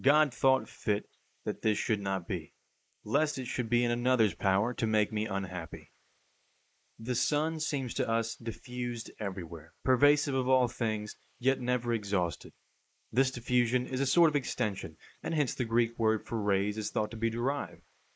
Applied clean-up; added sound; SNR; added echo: neural mask model Resemble Enhance denoiser.